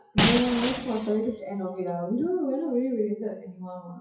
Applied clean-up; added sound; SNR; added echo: classical method WPE with log-MMSE.